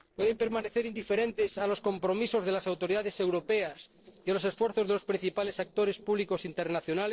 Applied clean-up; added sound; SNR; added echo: neural separator model SepFormer DNS4.